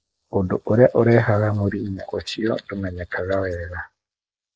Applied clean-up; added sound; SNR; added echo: neural mask model Resemble Enhance denoiser.